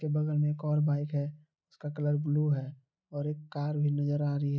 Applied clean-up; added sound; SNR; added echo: none; none; none; none.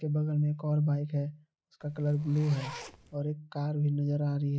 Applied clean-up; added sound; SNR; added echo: none; Zipper (clothing); 16 dB; none.